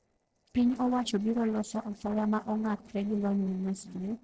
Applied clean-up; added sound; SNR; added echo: neural separator model SepFormer DNS4.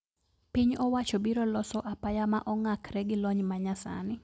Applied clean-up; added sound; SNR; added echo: none; none; none; none.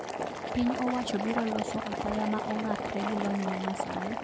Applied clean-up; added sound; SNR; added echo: none; Boiling; 2 dB; none.